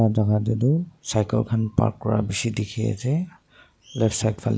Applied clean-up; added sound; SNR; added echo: none; none; none; none.